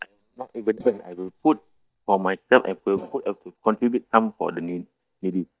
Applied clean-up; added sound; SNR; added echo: neural mask model DeepFilterNet 3.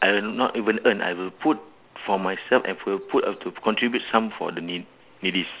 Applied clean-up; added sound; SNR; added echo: none; none; none; none.